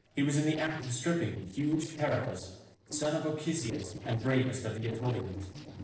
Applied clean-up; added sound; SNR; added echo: neural separator model SepFormer DNS4.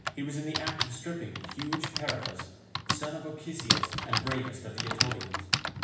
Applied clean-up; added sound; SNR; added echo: none; Typing; -4 dB; reverberation time 0.9 s.